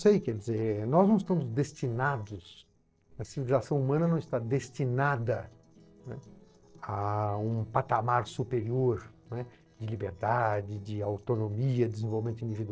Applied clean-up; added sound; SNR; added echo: neural separator model SepFormer DNS4.